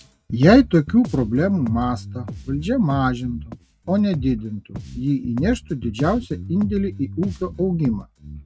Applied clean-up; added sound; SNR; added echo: neural mask model RNNoise.